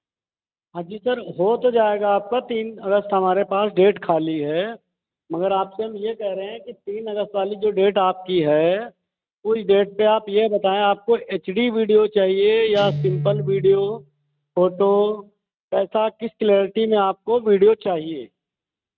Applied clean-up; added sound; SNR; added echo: neural mask model RNNoise.